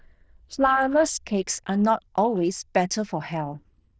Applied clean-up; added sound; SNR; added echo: neural diffusion model UNIVERSE++.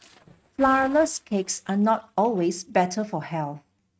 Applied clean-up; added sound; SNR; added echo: neural mask model RNNoise.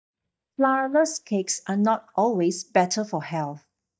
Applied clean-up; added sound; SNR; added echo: neural mask model DeepFilterNet 3.